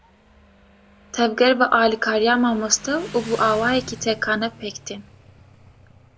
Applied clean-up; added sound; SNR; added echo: none; Motorcycle; 19 dB; none.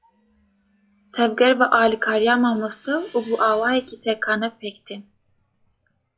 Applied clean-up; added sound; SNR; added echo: classical method log-MMSE.